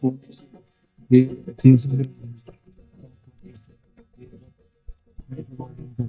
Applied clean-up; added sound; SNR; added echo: neural mask model DeepFilterNet 3.